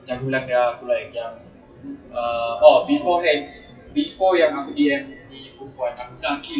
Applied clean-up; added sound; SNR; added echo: classical method WPE with log-MMSE.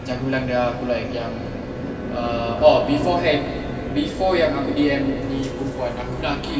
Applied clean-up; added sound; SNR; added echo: none; Wind instrument, woodwind instrument; 19 dB; reverberation time 2.4 s.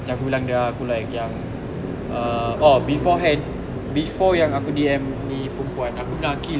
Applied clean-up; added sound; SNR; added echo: none; none; none; none.